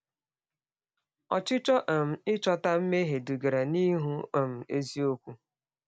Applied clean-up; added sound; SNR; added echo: none; none; none; none.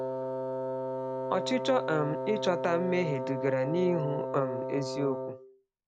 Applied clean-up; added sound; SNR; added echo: none; Wind instrument, woodwind instrument; 3 dB; none.